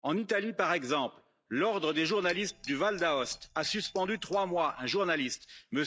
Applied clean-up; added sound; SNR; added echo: neural mask model DeepFilterNet 3.